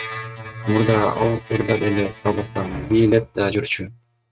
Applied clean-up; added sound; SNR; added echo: neural mask model RNNoise.